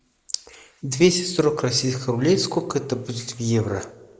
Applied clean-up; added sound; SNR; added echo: neural mask model Resemble Enhance denoiser.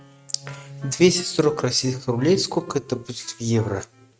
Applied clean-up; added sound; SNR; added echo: neural mask model RNNoise.